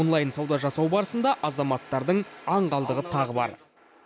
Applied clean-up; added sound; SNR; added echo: none; none; none; none.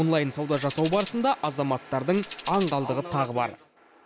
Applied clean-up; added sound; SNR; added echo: none; Tambourine; 5 dB; none.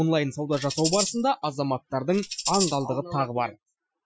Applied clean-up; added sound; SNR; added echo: classical method Wiener filter.